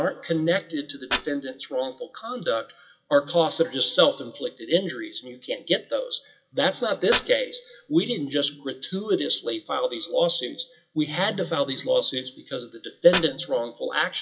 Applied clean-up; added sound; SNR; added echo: classical method WPE with log-MMSE.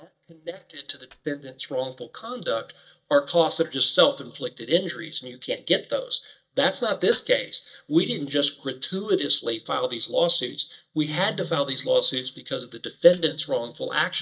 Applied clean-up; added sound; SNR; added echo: neural mask model DeepFilterNet 3.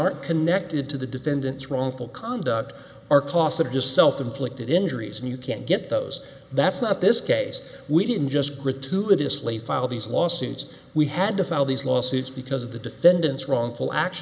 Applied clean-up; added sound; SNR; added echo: none; none; none; none.